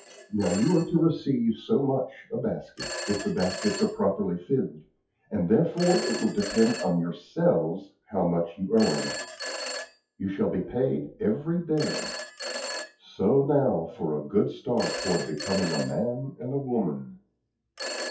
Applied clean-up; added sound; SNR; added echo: classical method WPE with log-MMSE.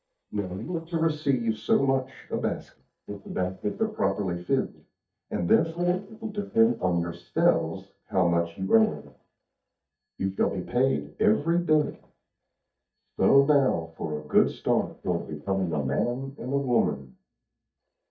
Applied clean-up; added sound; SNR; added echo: neural mask model DeepFilterNet 3.